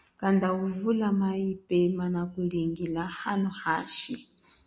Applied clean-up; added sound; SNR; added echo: none; none; none; none.